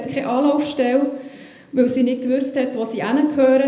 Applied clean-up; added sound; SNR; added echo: none; none; none; reverberation time 0.7 s.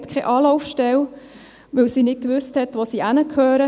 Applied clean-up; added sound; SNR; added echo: none; none; none; none.